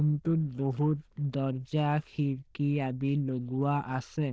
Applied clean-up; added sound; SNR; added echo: neural diffusion model UNIVERSE++.